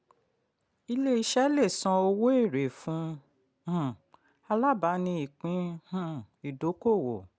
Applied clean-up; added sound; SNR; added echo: none; none; none; none.